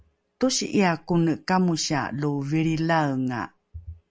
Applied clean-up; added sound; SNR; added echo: none; none; none; none.